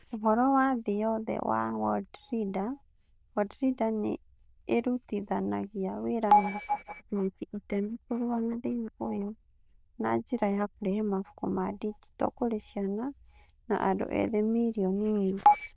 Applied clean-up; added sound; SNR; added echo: neural diffusion model UNIVERSE++.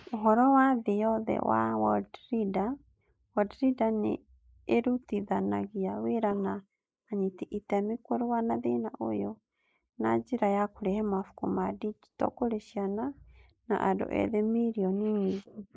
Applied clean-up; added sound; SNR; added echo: neural mask model Resemble Enhance denoiser.